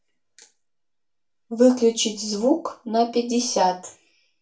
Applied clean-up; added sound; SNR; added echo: none; none; none; reverberation time 0.3 s.